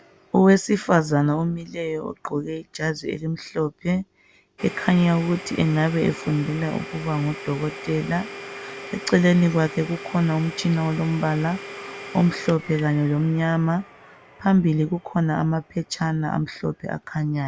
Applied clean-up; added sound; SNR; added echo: none; Domestic sounds, home sounds; 17 dB; none.